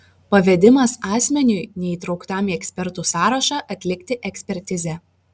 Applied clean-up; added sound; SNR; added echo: none; none; none; none.